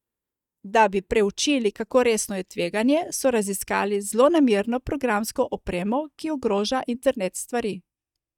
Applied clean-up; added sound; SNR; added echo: neural mask model DeepFilterNet 3.